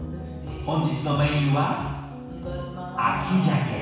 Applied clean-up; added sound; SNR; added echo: none; none; none; reverberation time 1.1 s.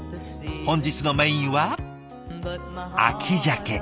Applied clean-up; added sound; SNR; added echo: none; none; none; none.